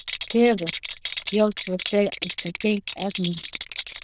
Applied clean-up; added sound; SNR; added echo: neural diffusion model UNIVERSE++.